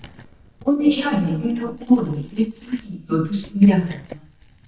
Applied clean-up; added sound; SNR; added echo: neural mask model DeepFilterNet 3.